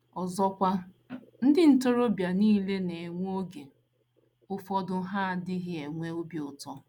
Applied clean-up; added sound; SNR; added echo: none; none; none; none.